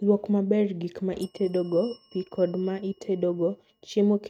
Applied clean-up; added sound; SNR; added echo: neural mask model RNNoise.